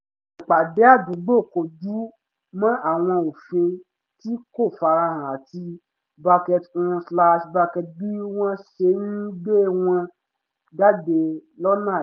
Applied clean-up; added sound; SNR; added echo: none; none; none; none.